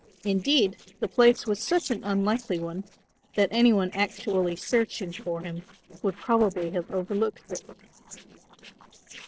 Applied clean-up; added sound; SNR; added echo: neural separator model SepFormer DNS4.